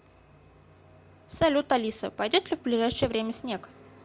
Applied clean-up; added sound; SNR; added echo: none; none; none; none.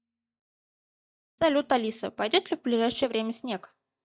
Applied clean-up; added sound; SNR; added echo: neural mask model DeepFilterNet 3.